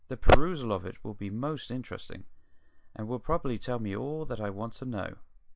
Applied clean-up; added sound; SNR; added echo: none; none; none; none.